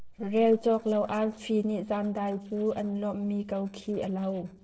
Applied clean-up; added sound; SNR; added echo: neural separator model SepFormer DNS4.